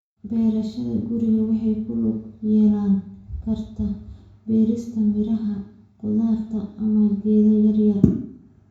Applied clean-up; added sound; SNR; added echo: none; none; none; reverberation time 0.6 s.